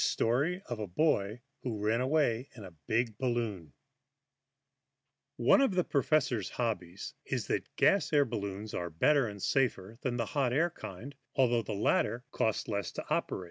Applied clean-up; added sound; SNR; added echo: none; none; none; none.